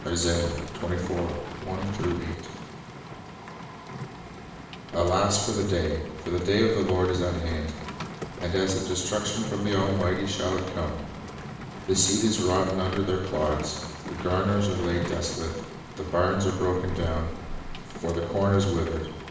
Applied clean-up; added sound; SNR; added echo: none; Rain; 10 dB; reverberation time 0.9 s.